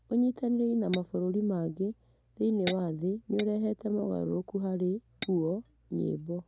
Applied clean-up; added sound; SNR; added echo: none; Tap / Glass; 13 dB; none.